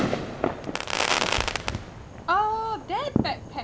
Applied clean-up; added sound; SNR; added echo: none; Fireworks; -3 dB; none.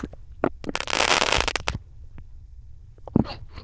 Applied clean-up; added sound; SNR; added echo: neural diffusion model UNIVERSE++.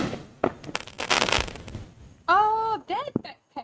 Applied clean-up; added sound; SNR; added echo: neural mask model RNNoise.